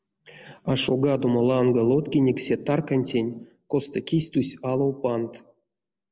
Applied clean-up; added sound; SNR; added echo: none; none; none; none.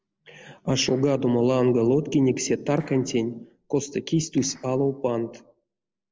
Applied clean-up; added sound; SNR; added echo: neural separator model SepFormer DNS4.